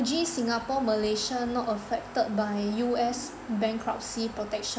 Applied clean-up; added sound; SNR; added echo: none; none; none; none.